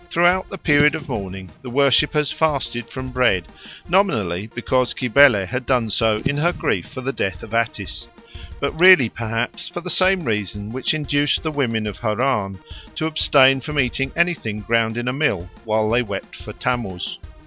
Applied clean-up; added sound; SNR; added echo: none; Drum kit + Fireworks / Boom; 16 dB; none.